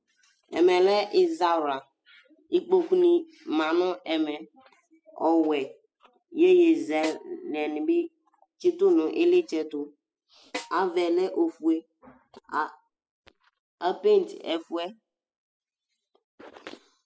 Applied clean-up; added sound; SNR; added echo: classical method spectral subtraction.